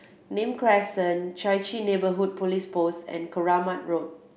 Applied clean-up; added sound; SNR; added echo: none; none; none; none.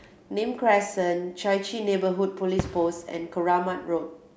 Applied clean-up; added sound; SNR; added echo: none; Fireworks; 16 dB; none.